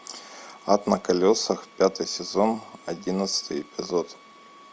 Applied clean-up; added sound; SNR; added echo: none; none; none; none.